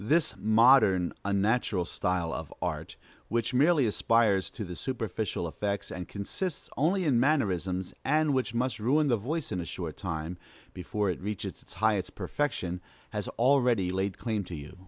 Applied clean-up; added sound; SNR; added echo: none; none; none; none.